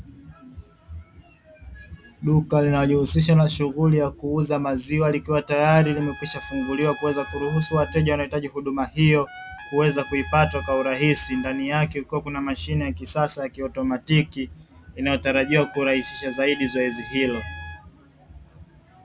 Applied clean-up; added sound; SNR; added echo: none; Trumpet; 16 dB; none.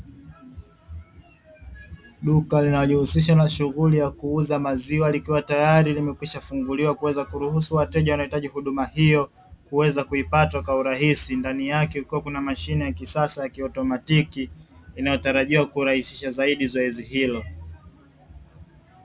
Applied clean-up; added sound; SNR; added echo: none; none; none; none.